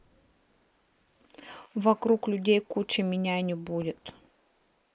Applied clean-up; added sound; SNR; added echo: neural mask model Resemble Enhance denoiser.